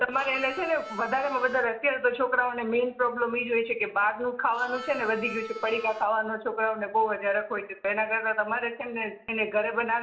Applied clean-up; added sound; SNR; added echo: none; Harmonica; 14 dB; reverberation time 1.2 s.